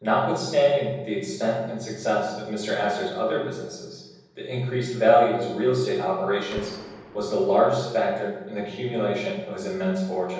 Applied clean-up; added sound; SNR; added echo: none; Gunshot, gunfire; 19 dB; reverberation time 1.1 s.